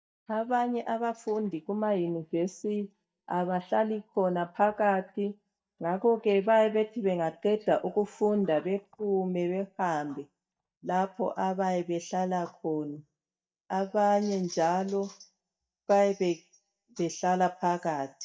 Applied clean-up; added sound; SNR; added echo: neural mask model DeepFilterNet 3.